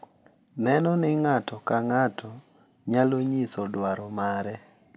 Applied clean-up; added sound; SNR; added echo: none; none; none; none.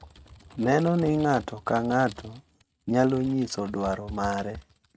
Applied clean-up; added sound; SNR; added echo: neural mask model RNNoise.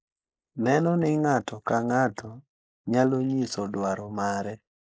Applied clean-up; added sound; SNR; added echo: neural mask model Resemble Enhance denoiser.